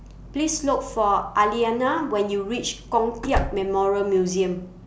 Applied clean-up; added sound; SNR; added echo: none; Slam; 7 dB; none.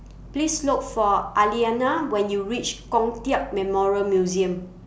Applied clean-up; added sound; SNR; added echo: none; none; none; none.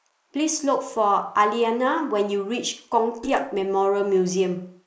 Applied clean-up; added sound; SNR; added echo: neural mask model Resemble Enhance denoiser.